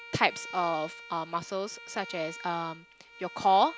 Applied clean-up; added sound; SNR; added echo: none; Bowed string instrument; 15 dB; none.